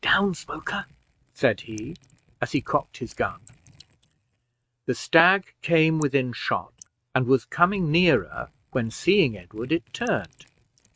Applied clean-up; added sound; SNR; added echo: neural mask model RNNoise.